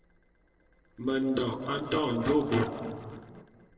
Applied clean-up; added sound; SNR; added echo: neural separator model SepFormer DNS4.